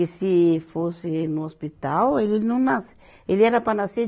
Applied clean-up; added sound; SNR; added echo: none; none; none; none.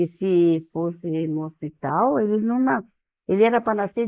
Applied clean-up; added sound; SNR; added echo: neural mask model Resemble Enhance denoiser.